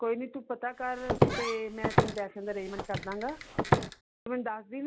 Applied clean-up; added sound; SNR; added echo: none; Walk, footsteps; -5 dB; none.